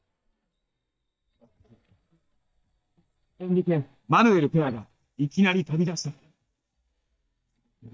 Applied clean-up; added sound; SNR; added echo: neural mask model DeepFilterNet 3.